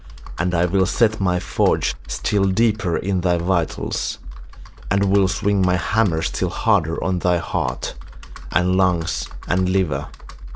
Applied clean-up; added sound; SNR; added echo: none; Computer keyboard; 12 dB; none.